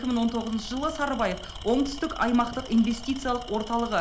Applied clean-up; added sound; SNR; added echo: none; Tools; 15 dB; none.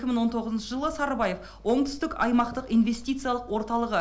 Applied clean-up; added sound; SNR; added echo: none; none; none; none.